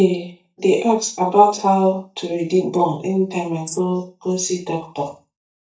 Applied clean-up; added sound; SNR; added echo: neural mask model DeepFilterNet 3.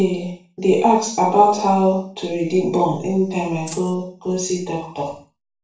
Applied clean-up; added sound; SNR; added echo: none; Rattle (instrument); 16 dB; reverberation time 0.4 s.